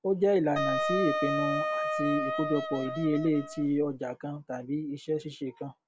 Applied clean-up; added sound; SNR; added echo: none; Wind instrument, woodwind instrument; 1 dB; none.